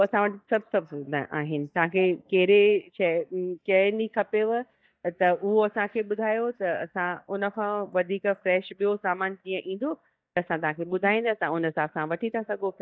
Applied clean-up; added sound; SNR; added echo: neural mask model DeepFilterNet 3.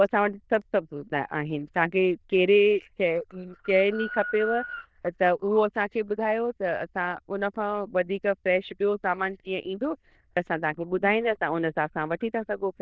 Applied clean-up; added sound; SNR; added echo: neural diffusion model UNIVERSE++.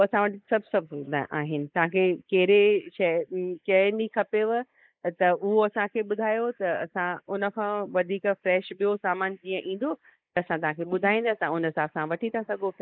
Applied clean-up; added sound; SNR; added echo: neural mask model Resemble Enhance denoiser.